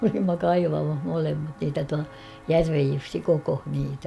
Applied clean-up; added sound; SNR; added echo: none; Walk, footsteps; 20 dB; none.